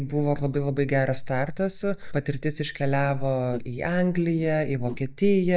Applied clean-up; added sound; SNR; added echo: neural mask model DeepFilterNet 3.